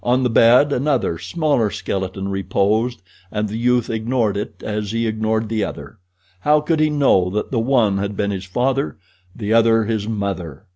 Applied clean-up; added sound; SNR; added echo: none; none; none; none.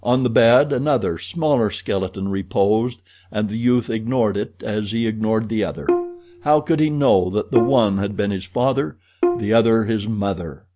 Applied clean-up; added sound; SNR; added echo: none; Bowed string instrument; 6 dB; none.